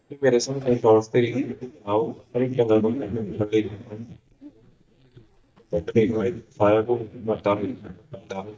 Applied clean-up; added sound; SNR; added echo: neural mask model DeepFilterNet 3.